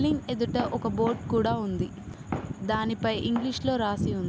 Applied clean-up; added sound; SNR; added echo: none; none; none; none.